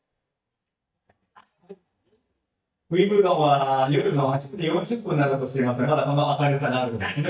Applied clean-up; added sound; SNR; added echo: neural mask model DeepFilterNet 3.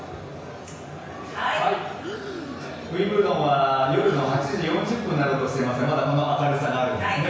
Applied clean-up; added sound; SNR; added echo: none; Breathing; 16 dB; reverberation time 1.1 s.